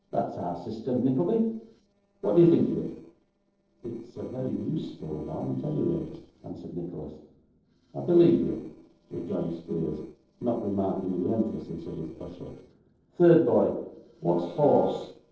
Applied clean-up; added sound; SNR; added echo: neural separator model SepFormer DNS4.